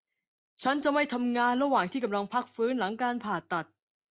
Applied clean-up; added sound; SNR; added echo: none; none; none; none.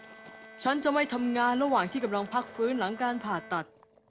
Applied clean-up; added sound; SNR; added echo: none; Fill (with liquid) + Bowed string instrument; 18 dB; none.